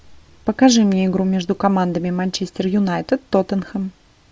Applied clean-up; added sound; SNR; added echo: none; none; none; none.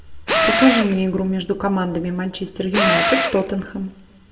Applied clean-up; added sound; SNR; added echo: none; Tools; -1 dB; reverberation time 0.7 s.